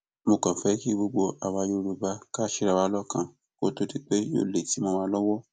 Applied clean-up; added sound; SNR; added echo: none; none; none; none.